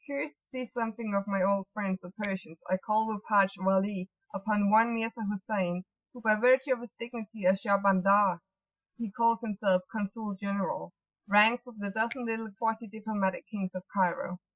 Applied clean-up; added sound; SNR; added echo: classical method spectral subtraction.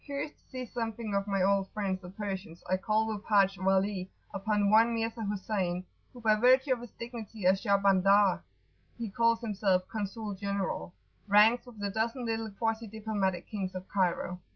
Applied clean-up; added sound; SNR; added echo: none; none; none; none.